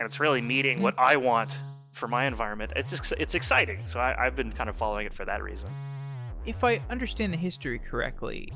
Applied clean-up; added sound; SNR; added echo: none; Musical instrument; 9 dB; none.